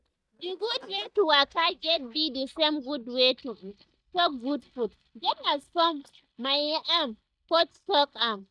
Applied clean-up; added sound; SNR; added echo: neural mask model DeepFilterNet 3.